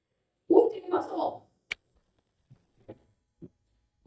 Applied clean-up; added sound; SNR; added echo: neural mask model DeepFilterNet 3.